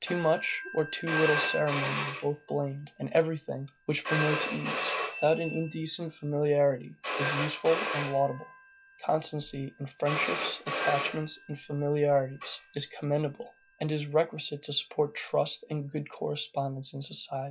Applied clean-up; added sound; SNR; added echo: classical method log-MMSE.